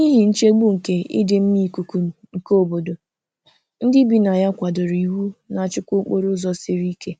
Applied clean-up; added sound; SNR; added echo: none; none; none; none.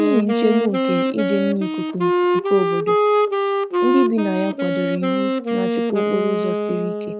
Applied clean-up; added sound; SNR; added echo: none; Wind instrument, woodwind instrument; -3 dB; none.